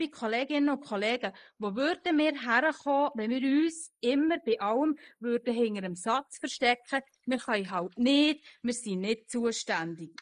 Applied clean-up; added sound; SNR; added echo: neural mask model Resemble Enhance denoiser.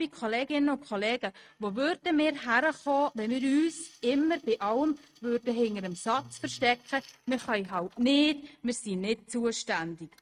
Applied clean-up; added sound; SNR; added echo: neural mask model RNNoise.